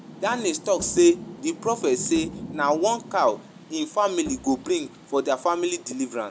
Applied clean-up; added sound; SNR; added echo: none; Bowed string instrument + Rain; 16 dB; none.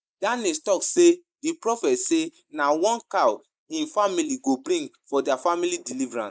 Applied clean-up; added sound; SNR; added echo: neural mask model Resemble Enhance denoiser.